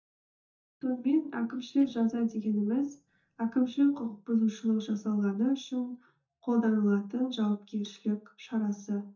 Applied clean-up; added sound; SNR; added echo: neural mask model DeepFilterNet 3.